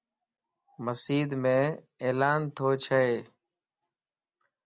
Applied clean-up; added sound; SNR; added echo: none; none; none; none.